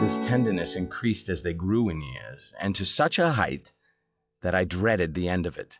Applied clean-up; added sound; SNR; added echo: classical method log-MMSE.